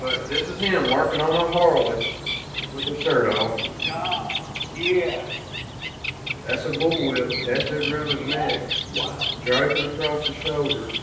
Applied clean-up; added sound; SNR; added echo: none; Bird; 4 dB; reverberation time 0.9 s.